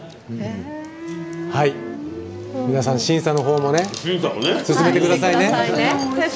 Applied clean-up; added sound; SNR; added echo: none; none; none; none.